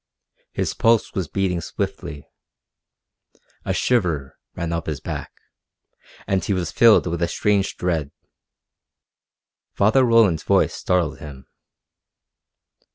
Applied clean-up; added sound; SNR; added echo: none; none; none; none.